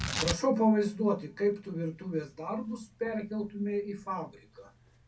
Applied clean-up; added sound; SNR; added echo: none; Tearing; 11 dB; reverberation time 0.3 s.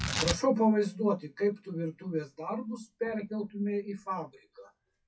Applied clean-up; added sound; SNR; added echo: classical method WPE with log-MMSE.